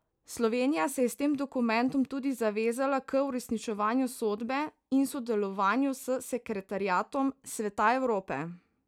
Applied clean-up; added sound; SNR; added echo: none; none; none; none.